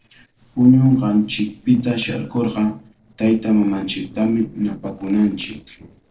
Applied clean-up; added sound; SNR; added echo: neural separator model SepFormer DNS4.